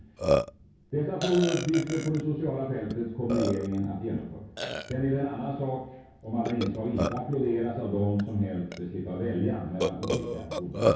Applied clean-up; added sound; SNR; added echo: none; Burping, eructation; 4 dB; reverberation time 0.6 s.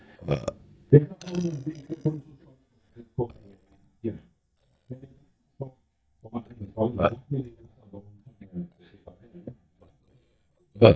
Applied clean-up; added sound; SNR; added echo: neural mask model DeepFilterNet 3.